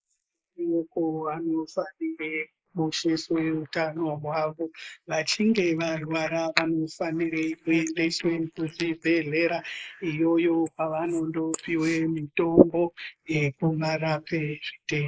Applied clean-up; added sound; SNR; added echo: neural mask model Resemble Enhance denoiser.